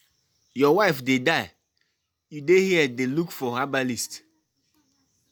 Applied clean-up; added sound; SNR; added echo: none; none; none; none.